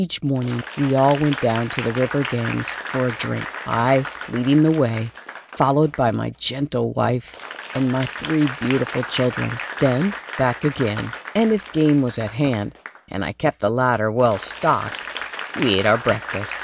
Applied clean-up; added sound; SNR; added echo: none; Applause / Crowd; 12 dB; none.